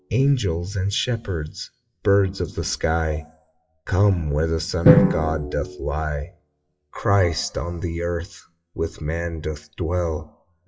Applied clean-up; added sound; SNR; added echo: classical method WPE with log-MMSE.